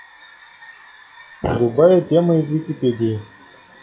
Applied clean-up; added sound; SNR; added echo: classical method log-MMSE.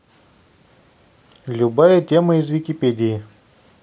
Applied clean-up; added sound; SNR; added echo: none; none; none; none.